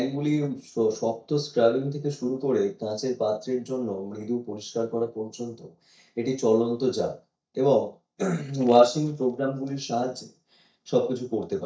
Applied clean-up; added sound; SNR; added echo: neural mask model DeepFilterNet 3.